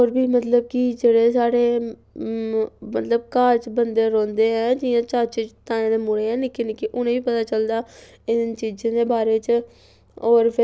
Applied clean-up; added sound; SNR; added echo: none; none; none; none.